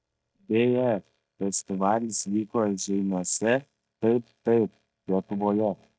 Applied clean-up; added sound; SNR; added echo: neural mask model DeepFilterNet 3.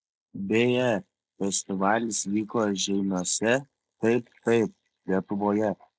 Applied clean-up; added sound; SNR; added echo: neural mask model Resemble Enhance denoiser.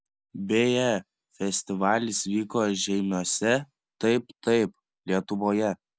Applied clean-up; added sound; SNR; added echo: none; none; none; none.